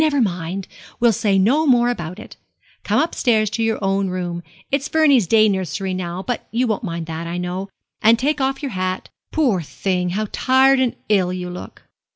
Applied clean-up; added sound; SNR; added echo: none; none; none; none.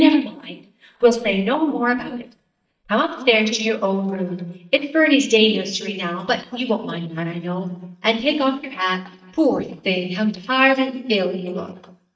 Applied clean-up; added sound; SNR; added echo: neural mask model DeepFilterNet 3.